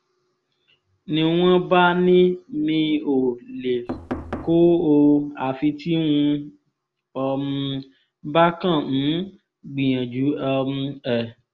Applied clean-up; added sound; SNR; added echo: none; Knock; 10 dB; none.